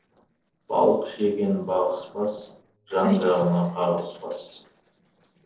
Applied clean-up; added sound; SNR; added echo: neural separator model SepFormer DNS4.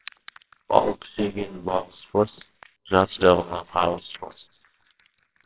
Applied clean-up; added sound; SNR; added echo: neural separator model SepFormer WHAMR!.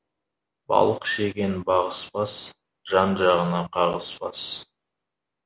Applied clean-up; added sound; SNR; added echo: none; none; none; none.